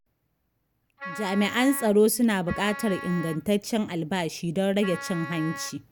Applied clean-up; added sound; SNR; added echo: none; Wind instrument, woodwind instrument; 12 dB; none.